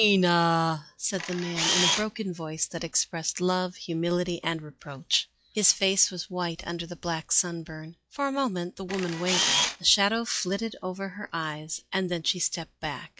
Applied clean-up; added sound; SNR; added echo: classical method log-MMSE.